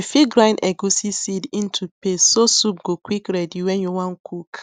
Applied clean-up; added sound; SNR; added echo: none; none; none; none.